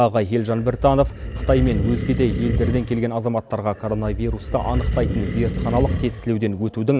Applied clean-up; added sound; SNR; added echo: none; Animal; 4 dB; none.